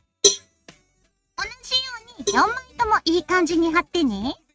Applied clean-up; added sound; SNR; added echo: neural mask model RNNoise.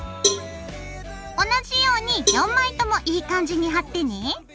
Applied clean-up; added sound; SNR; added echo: none; Cowbell; 6 dB; none.